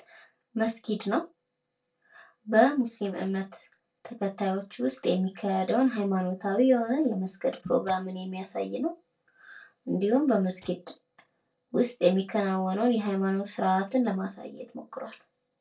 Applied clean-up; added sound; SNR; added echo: neural separator model SepFormer DNS4.